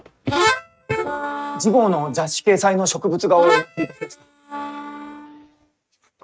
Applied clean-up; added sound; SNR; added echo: neural mask model RNNoise.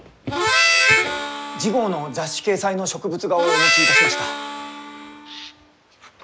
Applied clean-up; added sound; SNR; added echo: none; Harmonica; -5 dB; none.